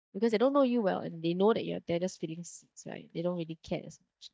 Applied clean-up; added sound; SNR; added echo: neural mask model DeepFilterNet 3.